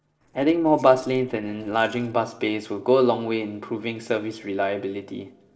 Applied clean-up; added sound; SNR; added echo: neural separator model SepFormer DNS4.